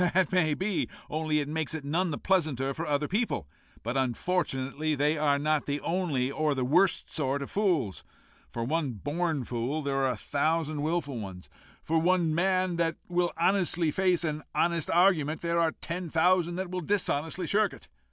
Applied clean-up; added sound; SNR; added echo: none; none; none; none.